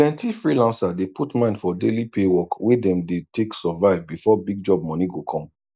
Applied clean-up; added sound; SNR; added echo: none; none; none; none.